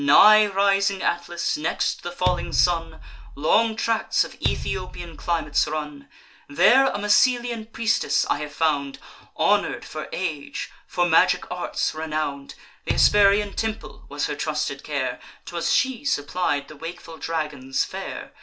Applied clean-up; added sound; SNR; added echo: none; Bass drum; 8 dB; reverberation time 0.2 s.